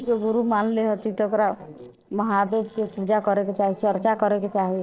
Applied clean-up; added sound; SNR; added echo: neural separator model SepFormer DNS4.